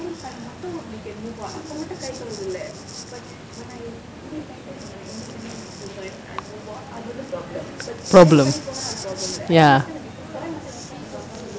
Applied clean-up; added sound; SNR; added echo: none; none; none; none.